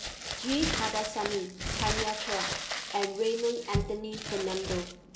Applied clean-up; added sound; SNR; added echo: none; Crumpling, crinkling; 2 dB; reverberation time 0.3 s.